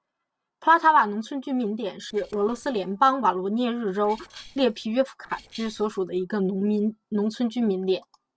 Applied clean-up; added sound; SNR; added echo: neural separator model SepFormer DNS4.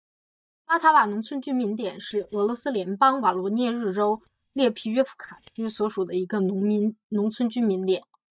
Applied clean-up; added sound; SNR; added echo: neural mask model DeepFilterNet 3.